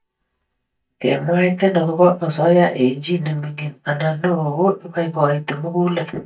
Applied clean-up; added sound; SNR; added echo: neural mask model DeepFilterNet 3.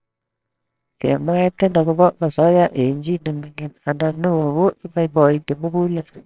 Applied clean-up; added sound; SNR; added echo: neural separator model SepFormer WHAMR!.